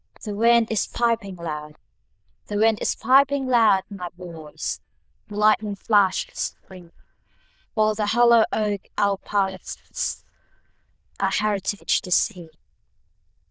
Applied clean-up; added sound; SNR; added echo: neural diffusion model UNIVERSE++.